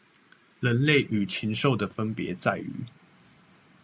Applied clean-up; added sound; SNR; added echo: none; none; none; none.